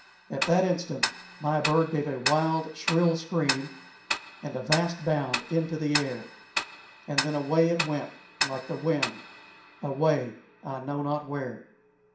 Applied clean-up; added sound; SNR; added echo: none; Tick-tock; 6 dB; reverberation time 0.5 s.